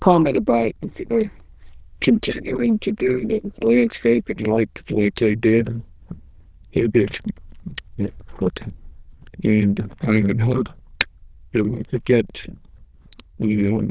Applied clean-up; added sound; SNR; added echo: neural diffusion model UNIVERSE++.